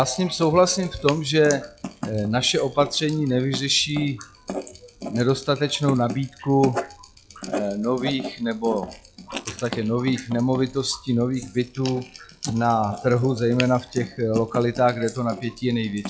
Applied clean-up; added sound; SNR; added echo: classical method log-MMSE.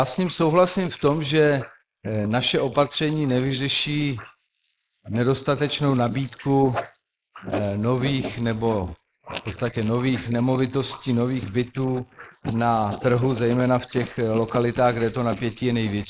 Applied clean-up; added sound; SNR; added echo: neural mask model Resemble Enhance denoiser.